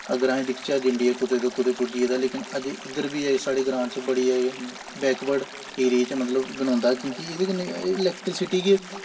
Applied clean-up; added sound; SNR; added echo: none; Stream; 15 dB; reverberation time 2.7 s.